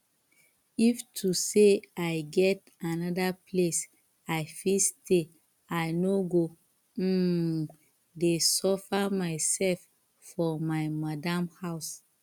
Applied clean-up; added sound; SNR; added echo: none; none; none; none.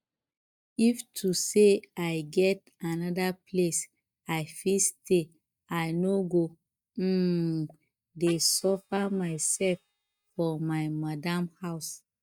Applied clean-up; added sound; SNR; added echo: neural mask model DeepFilterNet 3.